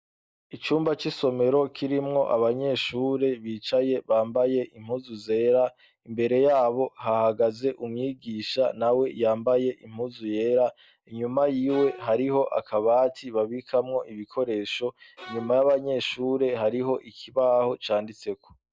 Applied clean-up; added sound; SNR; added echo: none; Bowed string instrument; 18 dB; none.